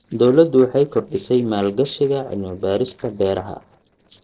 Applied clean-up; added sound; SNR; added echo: neural separator model SepFormer DNS4.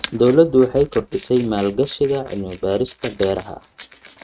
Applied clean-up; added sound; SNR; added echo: neural mask model RNNoise.